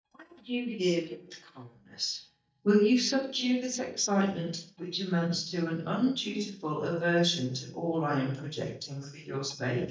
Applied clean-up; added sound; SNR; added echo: neural mask model DeepFilterNet 3.